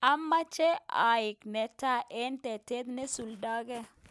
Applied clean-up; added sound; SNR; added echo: none; none; none; none.